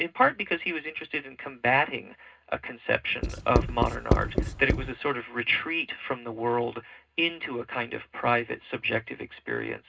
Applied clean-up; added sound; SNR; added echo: none; Writing; -2 dB; reverberation time 0.2 s.